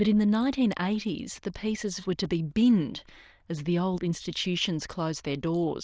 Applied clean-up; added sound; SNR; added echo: neural diffusion model UNIVERSE++.